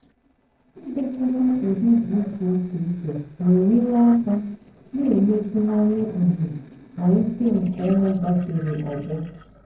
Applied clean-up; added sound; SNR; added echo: neural separator model SepFormer DNS4.